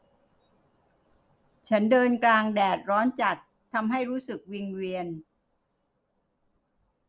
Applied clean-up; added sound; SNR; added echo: none; none; none; none.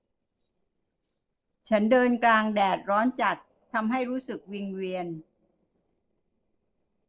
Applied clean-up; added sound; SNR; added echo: neural separator model SepFormer DNS4.